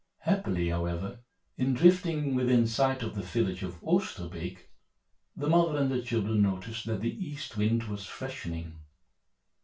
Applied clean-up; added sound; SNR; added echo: none; none; none; reverberation time 0.2 s.